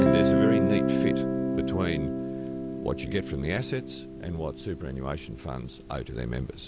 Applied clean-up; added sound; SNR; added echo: none; Guitar; -4 dB; none.